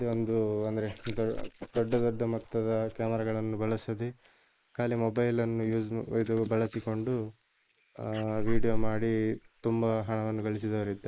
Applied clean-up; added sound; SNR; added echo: neural mask model Resemble Enhance denoiser.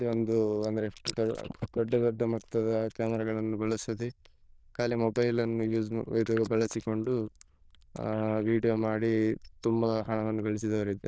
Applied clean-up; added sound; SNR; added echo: neural diffusion model UNIVERSE++.